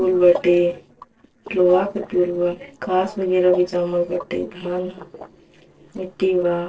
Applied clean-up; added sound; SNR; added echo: neural separator model SepFormer DNS4.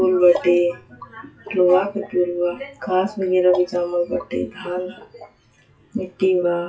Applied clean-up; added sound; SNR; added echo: classical method WPE with log-MMSE.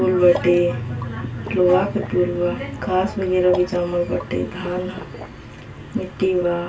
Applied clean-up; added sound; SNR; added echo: none; Water / Liquid; 15 dB; reverberation time 0.2 s.